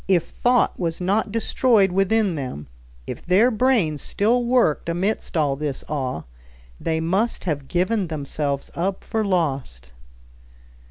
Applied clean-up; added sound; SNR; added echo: none; none; none; none.